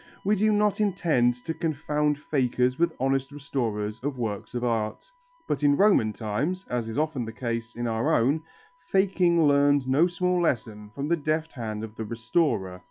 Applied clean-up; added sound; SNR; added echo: classical method log-MMSE.